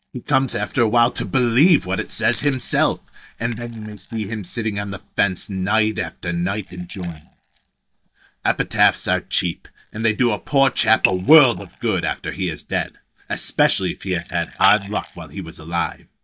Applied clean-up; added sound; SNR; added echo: neural mask model DeepFilterNet 3.